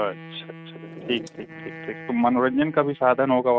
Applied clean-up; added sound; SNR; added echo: neural mask model RNNoise.